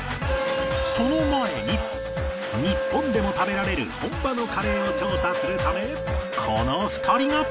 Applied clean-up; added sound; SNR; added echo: none; Wind instrument, woodwind instrument; 3 dB; none.